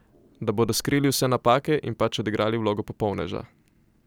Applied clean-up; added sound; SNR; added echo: none; none; none; none.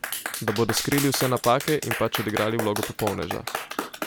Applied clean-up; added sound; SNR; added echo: none; Clapping; 5 dB; none.